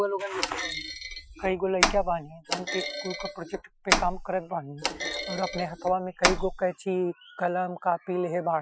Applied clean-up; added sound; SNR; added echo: classical method Wiener filter.